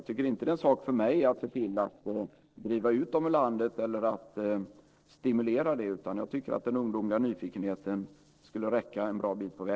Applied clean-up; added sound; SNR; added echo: neural separator model SepFormer DNS4.